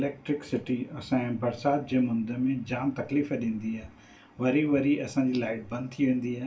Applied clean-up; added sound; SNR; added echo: none; none; none; reverberation time 0.2 s.